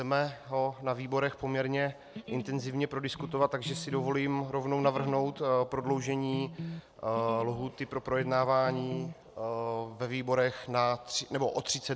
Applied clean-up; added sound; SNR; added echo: none; Electric guitar; 11 dB; none.